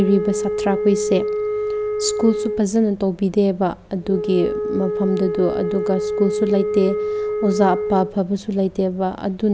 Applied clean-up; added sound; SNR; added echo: none; Wind instrument, woodwind instrument; 4 dB; none.